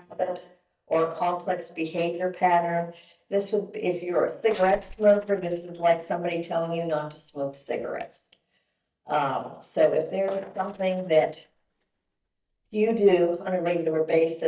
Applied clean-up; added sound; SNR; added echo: neural mask model DeepFilterNet 3.